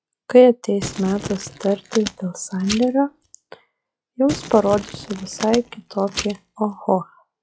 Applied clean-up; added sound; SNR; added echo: classical method log-MMSE.